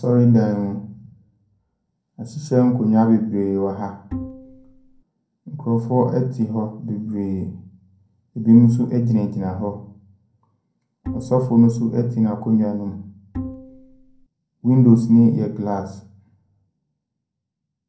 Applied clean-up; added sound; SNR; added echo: none; Bowed string instrument; 13 dB; reverberation time 0.5 s.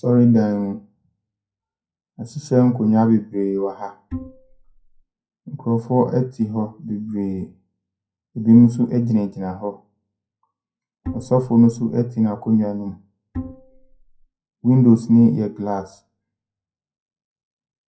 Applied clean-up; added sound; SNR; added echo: classical method WPE with log-MMSE.